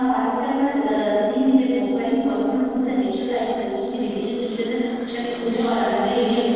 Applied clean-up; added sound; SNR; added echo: neural separator model SepFormer DNS4.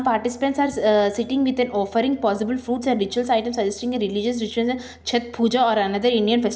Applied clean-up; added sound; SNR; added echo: none; none; none; none.